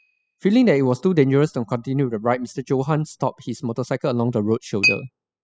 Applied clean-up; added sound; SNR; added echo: classical method spectral subtraction.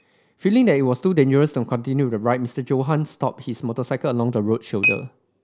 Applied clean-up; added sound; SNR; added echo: none; Chink, clink; 12 dB; none.